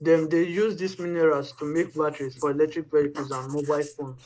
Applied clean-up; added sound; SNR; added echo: neural mask model Resemble Enhance denoiser.